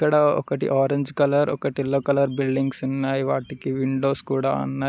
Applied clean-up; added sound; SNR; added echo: none; none; none; none.